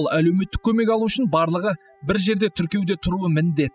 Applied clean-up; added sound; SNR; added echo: classical method spectral subtraction.